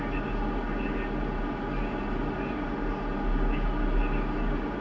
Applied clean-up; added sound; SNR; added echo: none; none; none; reverberation time 1.9 s.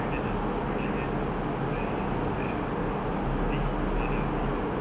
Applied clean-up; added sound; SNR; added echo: none; none; none; none.